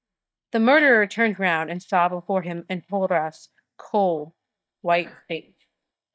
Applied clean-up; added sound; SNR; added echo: neural mask model DeepFilterNet 3.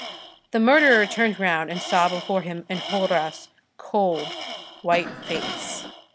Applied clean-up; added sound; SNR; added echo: none; Cough + Tools; 12 dB; none.